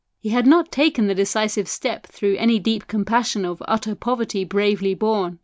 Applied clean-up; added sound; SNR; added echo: none; none; none; none.